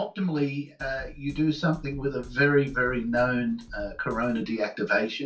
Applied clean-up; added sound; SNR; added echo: none; Drum kit; 17 dB; reverberation time 0.2 s.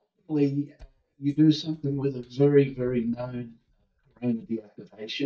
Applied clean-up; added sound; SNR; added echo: neural mask model DeepFilterNet 3.